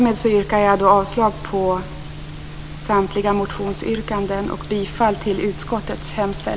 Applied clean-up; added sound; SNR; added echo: none; none; none; none.